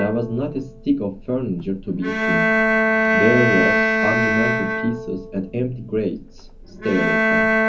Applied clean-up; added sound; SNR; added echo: none; Bowed string instrument; -3 dB; reverberation time 0.4 s.